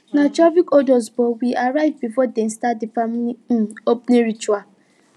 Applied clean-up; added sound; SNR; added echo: none; none; none; none.